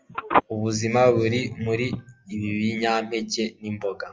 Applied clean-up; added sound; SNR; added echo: classical method log-MMSE.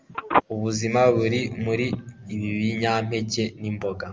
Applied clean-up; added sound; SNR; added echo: none; Telephone; 6 dB; none.